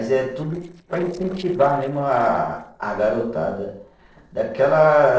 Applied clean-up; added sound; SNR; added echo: neural separator model SepFormer DNS4.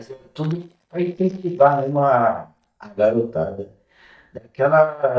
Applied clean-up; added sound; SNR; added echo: neural mask model DeepFilterNet 3.